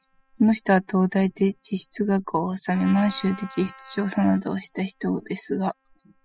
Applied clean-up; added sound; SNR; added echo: classical method spectral subtraction.